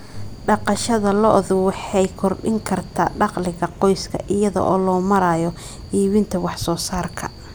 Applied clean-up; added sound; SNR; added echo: none; none; none; none.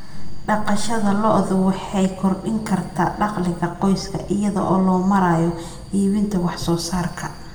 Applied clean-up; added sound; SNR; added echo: none; none; none; reverberation time 1.0 s.